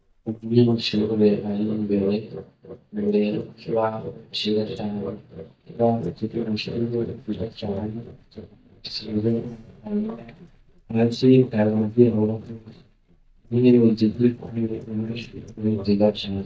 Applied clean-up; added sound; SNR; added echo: neural mask model DeepFilterNet 3.